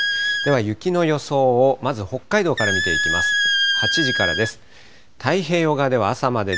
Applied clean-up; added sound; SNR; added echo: none; Squeak; 3 dB; none.